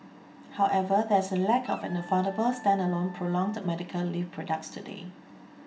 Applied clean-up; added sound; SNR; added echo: none; Wind instrument, woodwind instrument; 19 dB; reverberation time 0.4 s.